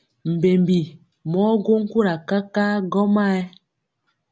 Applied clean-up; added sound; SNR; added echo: none; none; none; none.